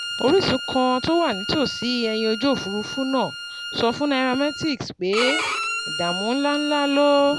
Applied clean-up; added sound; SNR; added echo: none; Bowed string instrument; 8 dB; none.